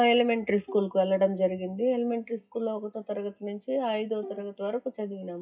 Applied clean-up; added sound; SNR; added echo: classical method WPE with log-MMSE.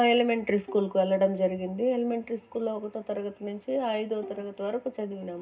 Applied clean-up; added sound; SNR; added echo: none; Bowed string instrument; 20 dB; reverberation time 0.2 s.